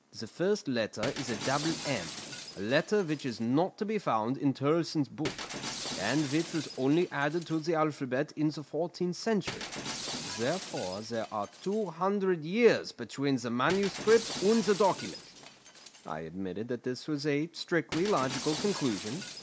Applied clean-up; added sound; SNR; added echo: none; Shatter; 12 dB; none.